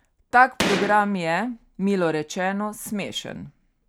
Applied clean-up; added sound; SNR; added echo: none; Gunshot, gunfire; 5 dB; none.